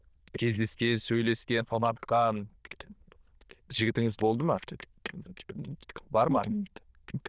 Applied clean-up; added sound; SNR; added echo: neural diffusion model UNIVERSE++.